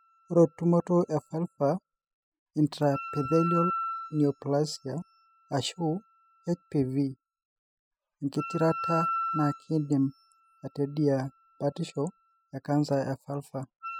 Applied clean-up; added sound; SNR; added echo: classical method spectral subtraction.